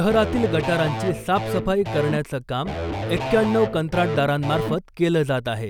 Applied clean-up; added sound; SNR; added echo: none; Electric guitar / Bass guitar; 5 dB; none.